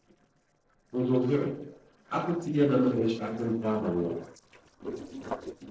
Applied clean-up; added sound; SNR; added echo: neural separator model SepFormer DNS4.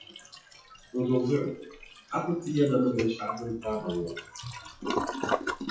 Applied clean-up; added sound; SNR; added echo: classical method WPE with log-MMSE.